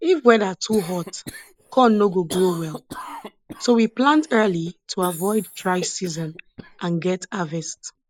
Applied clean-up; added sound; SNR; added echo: neural mask model Resemble Enhance denoiser.